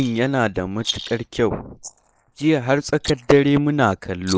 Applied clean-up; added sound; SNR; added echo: neural mask model Resemble Enhance denoiser.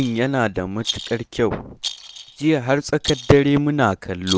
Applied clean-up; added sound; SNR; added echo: none; Rattle; 13 dB; none.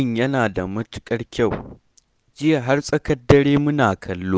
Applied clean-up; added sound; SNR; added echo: none; none; none; none.